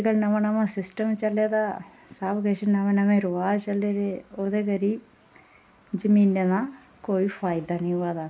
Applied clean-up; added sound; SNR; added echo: none; none; none; none.